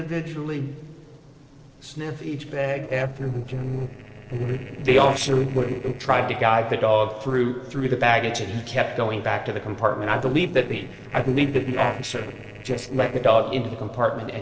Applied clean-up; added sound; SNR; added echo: neural separator model SepFormer DNS4.